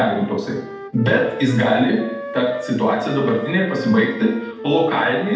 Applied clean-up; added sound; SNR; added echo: none; Wind instrument, woodwind instrument; 14 dB; reverberation time 0.8 s.